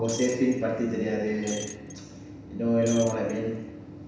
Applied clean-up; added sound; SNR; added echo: none; Shatter; 14 dB; reverberation time 1.0 s.